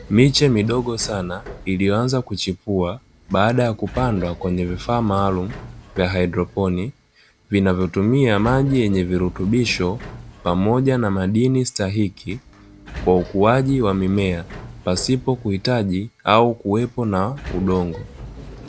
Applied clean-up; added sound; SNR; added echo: none; Sliding door; 17 dB; none.